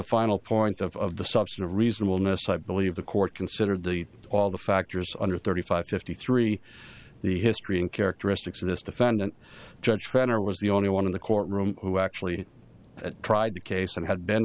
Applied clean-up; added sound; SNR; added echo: none; none; none; none.